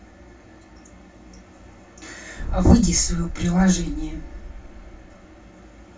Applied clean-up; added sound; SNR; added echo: none; Boom; 5 dB; reverberation time 0.2 s.